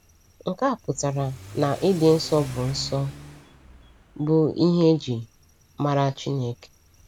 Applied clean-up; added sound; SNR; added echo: none; Accelerating, revving, vroom / Car; 19 dB; none.